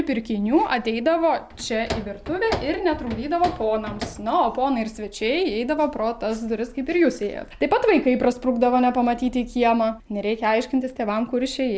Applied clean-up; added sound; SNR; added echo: none; none; none; none.